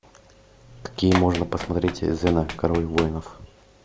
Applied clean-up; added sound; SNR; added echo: none; Run; 10 dB; none.